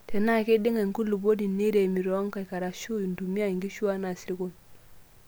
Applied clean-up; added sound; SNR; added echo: none; none; none; none.